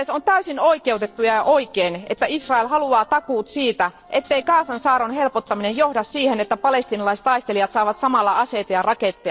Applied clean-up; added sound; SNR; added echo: neural separator model SepFormer DNS4.